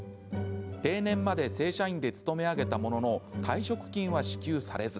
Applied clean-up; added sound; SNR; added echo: none; none; none; none.